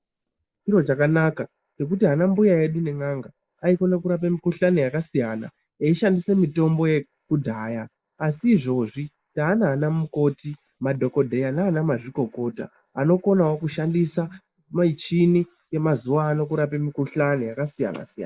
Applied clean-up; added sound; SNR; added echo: neural mask model Resemble Enhance denoiser.